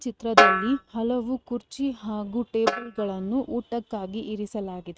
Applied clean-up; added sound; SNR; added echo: neural mask model RNNoise.